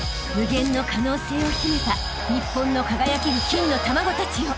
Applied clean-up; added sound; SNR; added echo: none; Fart; 15 dB; none.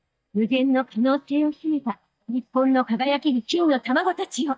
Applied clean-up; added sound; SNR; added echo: neural mask model DeepFilterNet 3.